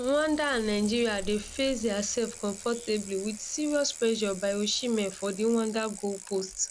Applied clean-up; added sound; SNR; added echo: none; Bicycle; 12 dB; none.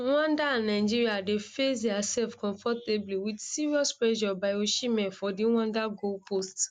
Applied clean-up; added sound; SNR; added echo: none; none; none; none.